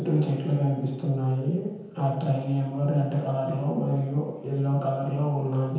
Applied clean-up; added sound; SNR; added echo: none; none; none; reverberation time 0.9 s.